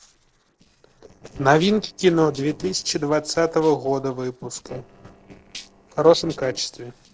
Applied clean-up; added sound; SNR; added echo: neural separator model SepFormer DNS4.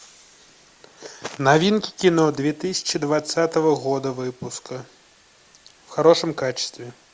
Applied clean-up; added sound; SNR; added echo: none; none; none; none.